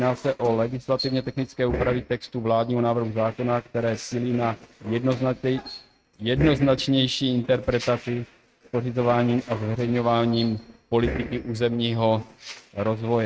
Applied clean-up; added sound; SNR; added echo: neural mask model RNNoise.